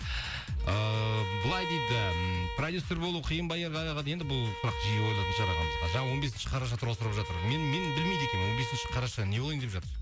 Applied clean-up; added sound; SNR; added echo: none; Bowed string instrument; 6 dB; none.